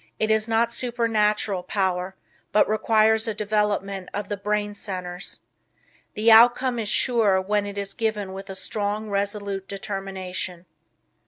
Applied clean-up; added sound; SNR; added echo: none; none; none; none.